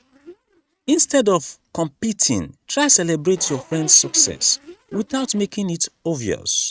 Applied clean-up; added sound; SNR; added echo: neural mask model RNNoise.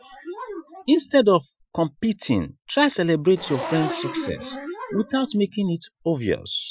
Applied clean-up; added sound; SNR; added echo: classical method Wiener filter.